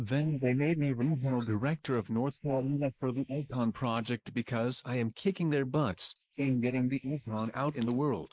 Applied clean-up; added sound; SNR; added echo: neural mask model Resemble Enhance denoiser.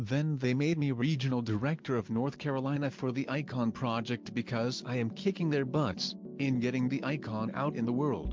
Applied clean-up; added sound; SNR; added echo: none; none; none; none.